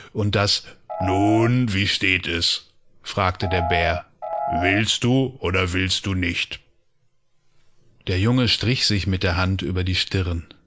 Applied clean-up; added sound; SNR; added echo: none; Piano; 3 dB; none.